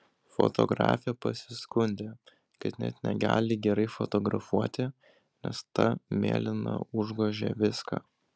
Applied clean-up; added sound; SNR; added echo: none; none; none; none.